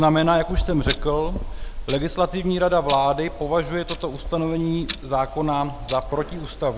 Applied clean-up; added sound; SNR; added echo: none; Clock; 8 dB; none.